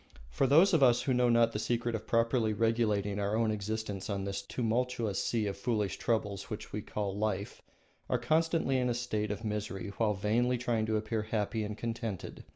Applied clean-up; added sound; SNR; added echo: none; none; none; none.